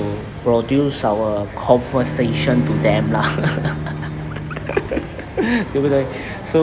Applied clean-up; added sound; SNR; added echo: none; Bowed string instrument; 7 dB; none.